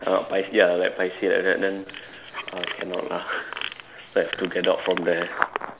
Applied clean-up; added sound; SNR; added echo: none; none; none; none.